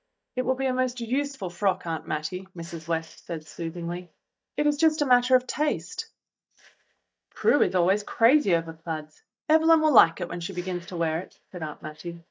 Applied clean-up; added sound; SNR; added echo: neural mask model DeepFilterNet 3.